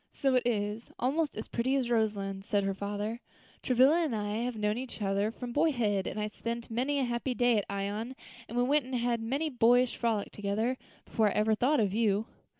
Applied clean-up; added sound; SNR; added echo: none; none; none; none.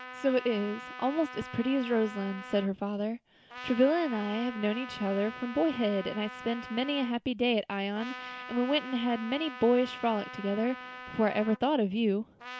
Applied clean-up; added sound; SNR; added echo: none; Trumpet; 14 dB; none.